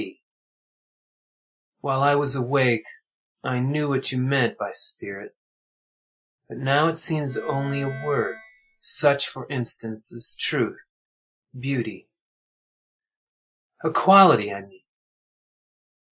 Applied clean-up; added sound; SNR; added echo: classical method Wiener filter.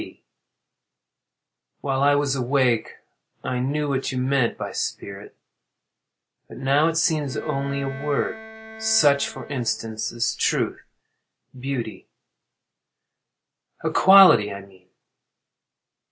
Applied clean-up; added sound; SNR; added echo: none; Bowed string instrument; 15 dB; none.